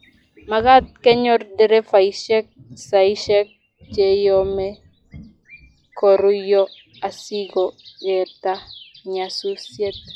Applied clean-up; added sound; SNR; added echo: classical method log-MMSE.